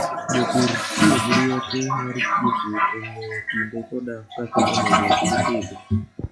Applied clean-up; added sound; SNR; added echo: classical method log-MMSE.